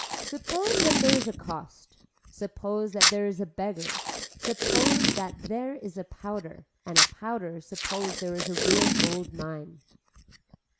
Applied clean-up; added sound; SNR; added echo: none; Packing tape, duct tape; -3 dB; none.